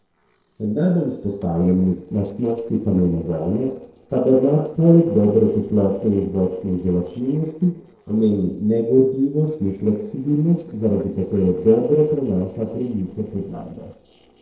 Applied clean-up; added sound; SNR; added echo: neural separator model SepFormer DNS4.